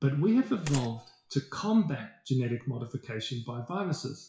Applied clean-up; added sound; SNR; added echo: classical method WPE with log-MMSE.